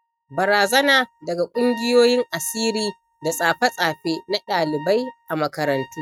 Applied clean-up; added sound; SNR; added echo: neural mask model RNNoise.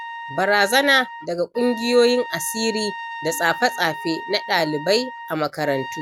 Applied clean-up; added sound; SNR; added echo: none; Trumpet; 12 dB; none.